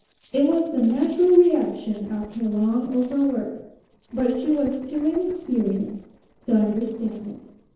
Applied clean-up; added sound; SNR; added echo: neural separator model SepFormer DNS4.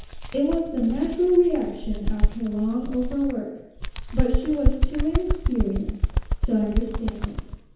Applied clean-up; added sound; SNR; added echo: none; Bird; 0 dB; reverberation time 1.0 s.